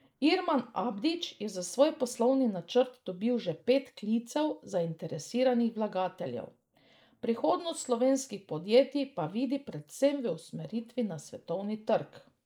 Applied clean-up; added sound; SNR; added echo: neural mask model Resemble Enhance denoiser.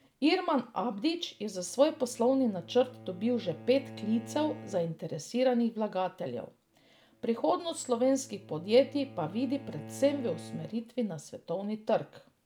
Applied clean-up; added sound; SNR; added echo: none; Bowed string instrument; 19 dB; none.